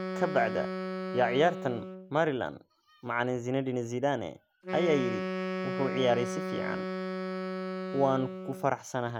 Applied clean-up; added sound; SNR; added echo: none; Wind instrument, woodwind instrument; 5 dB; none.